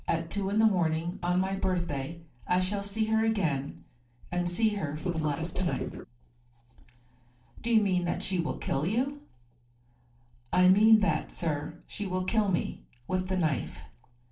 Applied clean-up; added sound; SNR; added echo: neural separator model SepFormer DNS4.